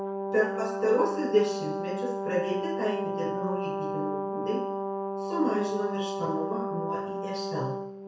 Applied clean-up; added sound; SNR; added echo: none; Brass instrument; 1 dB; reverberation time 0.6 s.